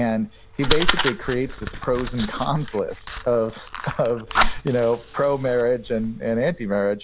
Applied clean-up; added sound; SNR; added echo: none; Fire; 3 dB; none.